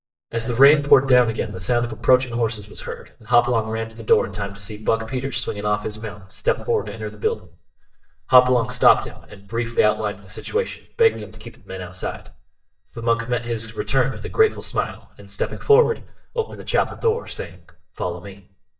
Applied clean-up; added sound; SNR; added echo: neural mask model DeepFilterNet 3.